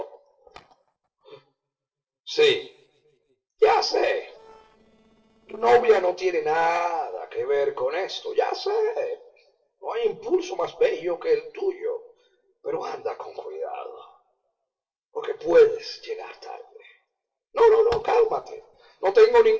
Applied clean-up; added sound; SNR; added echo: neural separator model SepFormer DNS4.